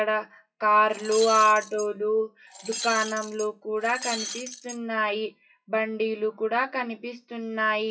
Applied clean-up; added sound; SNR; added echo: classical method WPE with log-MMSE.